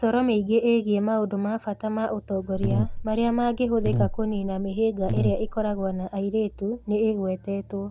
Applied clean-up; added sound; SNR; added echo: none; Buzz; 3 dB; none.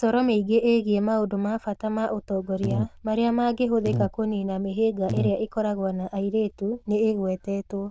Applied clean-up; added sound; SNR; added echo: neural diffusion model UNIVERSE++.